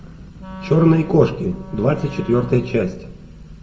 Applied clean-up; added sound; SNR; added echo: none; Wind instrument, woodwind instrument; 17 dB; reverberation time 0.5 s.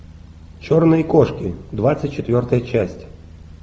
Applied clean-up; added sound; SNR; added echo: none; none; none; none.